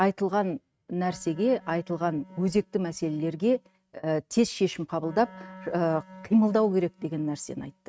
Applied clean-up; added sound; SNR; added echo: neural mask model RNNoise.